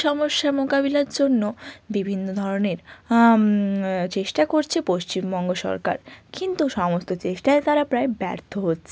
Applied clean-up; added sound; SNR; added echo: none; none; none; none.